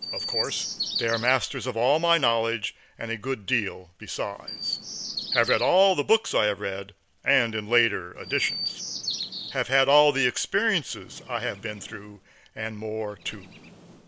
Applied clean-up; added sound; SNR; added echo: none; Chirp, tweet; 11 dB; none.